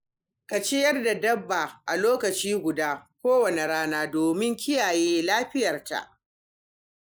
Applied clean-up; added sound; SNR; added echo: neural mask model Resemble Enhance denoiser.